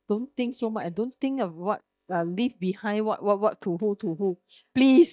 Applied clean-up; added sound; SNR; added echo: neural mask model DeepFilterNet 3.